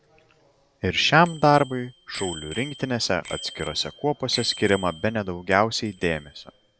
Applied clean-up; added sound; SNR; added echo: none; Bicycle bell; 15 dB; none.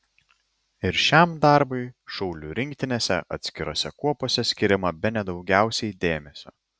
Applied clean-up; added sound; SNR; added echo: none; none; none; none.